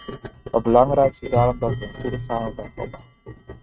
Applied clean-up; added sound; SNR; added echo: neural mask model RNNoise.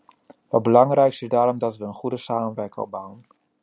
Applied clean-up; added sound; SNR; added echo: none; none; none; none.